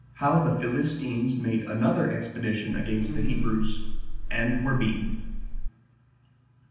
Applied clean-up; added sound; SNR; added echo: none; Buzz; -1 dB; reverberation time 0.9 s.